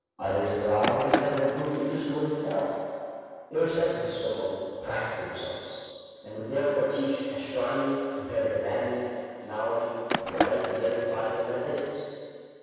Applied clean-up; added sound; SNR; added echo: none; Skateboard; 4 dB; reverberation time 2.2 s.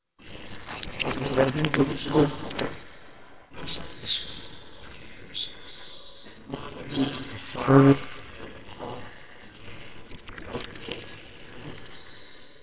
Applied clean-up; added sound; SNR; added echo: neural separator model SepFormer WHAMR!.